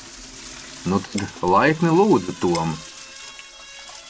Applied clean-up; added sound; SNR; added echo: none; Shatter + Toilet flush / Door; 16 dB; none.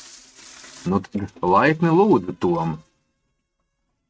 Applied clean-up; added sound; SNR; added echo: neural mask model RNNoise.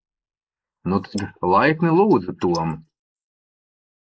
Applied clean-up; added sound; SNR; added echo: neural mask model Resemble Enhance denoiser.